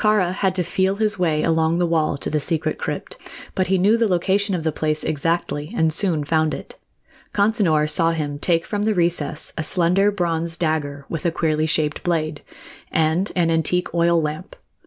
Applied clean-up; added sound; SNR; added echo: none; none; none; none.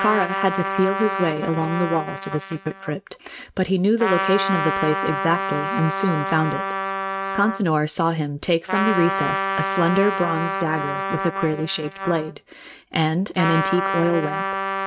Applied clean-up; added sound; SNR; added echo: neural mask model RNNoise.